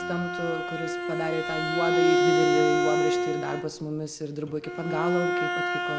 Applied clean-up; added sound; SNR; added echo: none; Bowed string instrument; -4 dB; none.